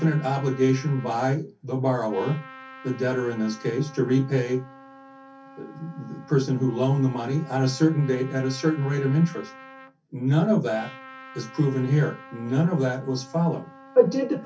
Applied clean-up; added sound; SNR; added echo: none; Trumpet; 20 dB; reverberation time 0.3 s.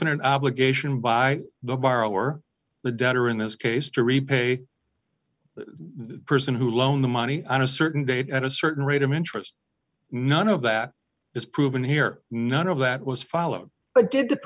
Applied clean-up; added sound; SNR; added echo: none; none; none; none.